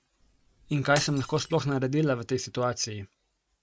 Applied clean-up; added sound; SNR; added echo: none; Shatter; 15 dB; none.